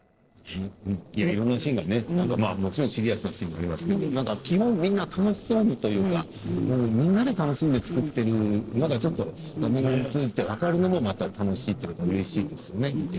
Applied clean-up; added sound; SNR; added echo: neural separator model SepFormer DNS4.